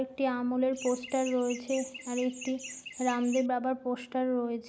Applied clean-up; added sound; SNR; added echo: none; Chirp, tweet; 13 dB; none.